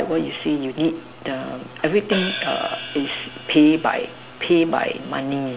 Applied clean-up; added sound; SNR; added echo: none; Hi-hat; 11 dB; none.